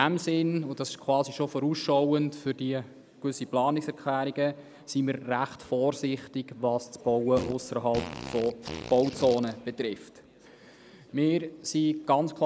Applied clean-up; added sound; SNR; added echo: none; Fart; 12 dB; none.